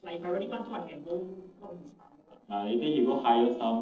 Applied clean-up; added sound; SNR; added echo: neural separator model SepFormer DNS4.